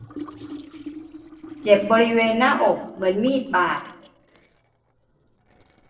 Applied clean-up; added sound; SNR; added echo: neural separator model SepFormer DNS4.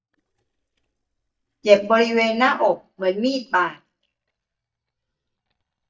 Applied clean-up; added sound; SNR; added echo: neural mask model DeepFilterNet 3.